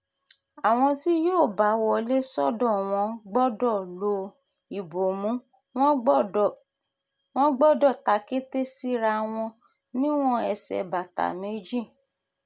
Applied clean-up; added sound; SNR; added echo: none; none; none; none.